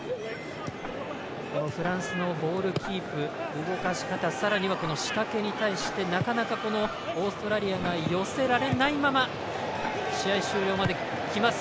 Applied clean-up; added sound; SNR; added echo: none; Tick-tock; 20 dB; none.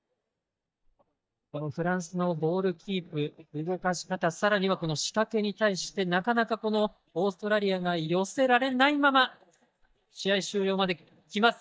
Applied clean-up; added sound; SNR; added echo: neural mask model DeepFilterNet 3.